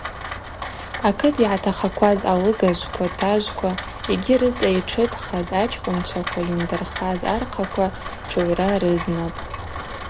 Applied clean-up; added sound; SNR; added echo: none; Rain; 9 dB; none.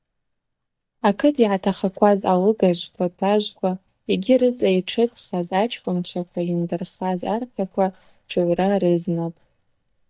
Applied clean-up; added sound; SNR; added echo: neural mask model DeepFilterNet 3.